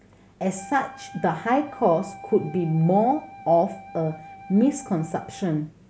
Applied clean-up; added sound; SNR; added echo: none; Wind instrument, woodwind instrument; 19 dB; none.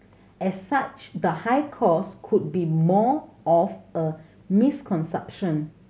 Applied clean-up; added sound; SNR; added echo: none; none; none; none.